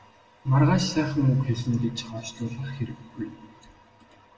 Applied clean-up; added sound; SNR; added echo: none; none; none; reverberation time 1.5 s.